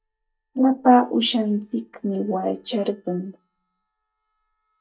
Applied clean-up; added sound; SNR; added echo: neural mask model DeepFilterNet 3.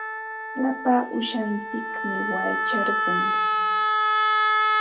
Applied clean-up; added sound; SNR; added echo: none; Wind instrument, woodwind instrument; -5 dB; reverberation time 0.2 s.